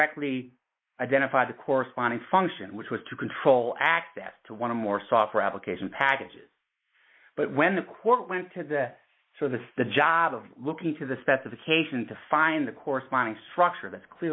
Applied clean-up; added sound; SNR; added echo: neural mask model Resemble Enhance denoiser.